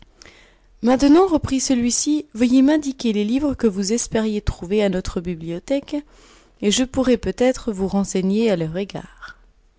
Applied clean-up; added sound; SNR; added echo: none; none; none; none.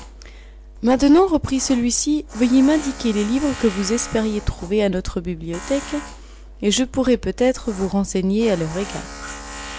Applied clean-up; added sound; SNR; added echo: none; Tools; 15 dB; none.